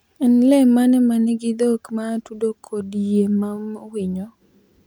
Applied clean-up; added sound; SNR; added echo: none; none; none; none.